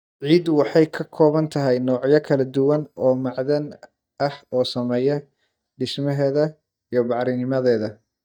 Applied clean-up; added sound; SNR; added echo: neural mask model DeepFilterNet 3.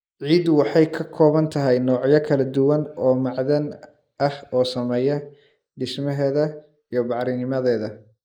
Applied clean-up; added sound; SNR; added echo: neural mask model Resemble Enhance denoiser.